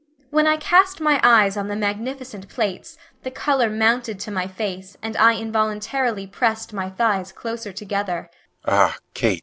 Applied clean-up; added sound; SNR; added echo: none; none; none; none.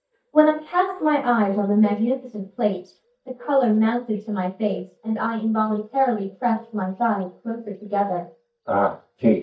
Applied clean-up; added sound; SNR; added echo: neural mask model DeepFilterNet 3.